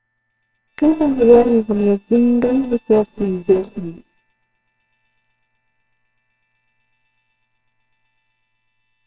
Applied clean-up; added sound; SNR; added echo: neural separator model SepFormer WHAMR!.